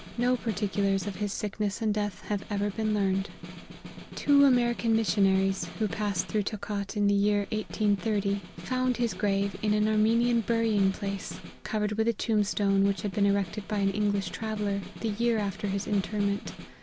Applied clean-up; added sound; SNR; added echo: none; Snare drum; 15 dB; none.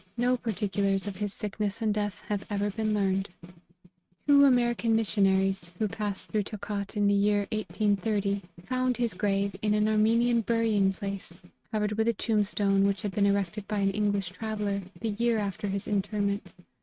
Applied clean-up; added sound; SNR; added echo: neural mask model RNNoise.